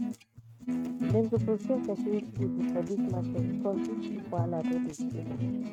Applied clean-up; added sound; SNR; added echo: neural mask model RNNoise.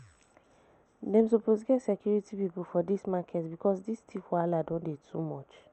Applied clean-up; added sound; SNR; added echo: none; none; none; none.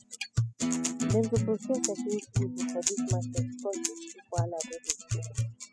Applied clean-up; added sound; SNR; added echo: classical method spectral subtraction.